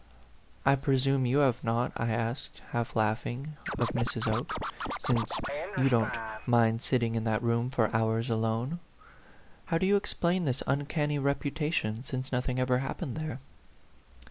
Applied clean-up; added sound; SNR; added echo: none; Scratching (performance technique); 6 dB; none.